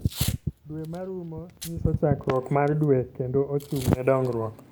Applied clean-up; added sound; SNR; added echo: none; Packing tape, duct tape / Tearing; 18 dB; none.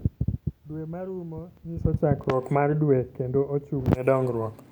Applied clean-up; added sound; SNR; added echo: none; none; none; none.